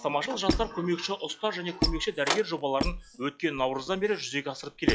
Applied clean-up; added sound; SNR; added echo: classical method log-MMSE.